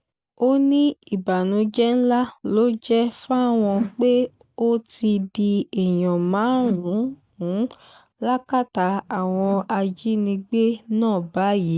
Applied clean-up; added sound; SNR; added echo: neural mask model DeepFilterNet 3.